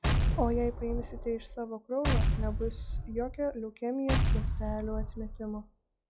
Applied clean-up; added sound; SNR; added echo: classical method log-MMSE.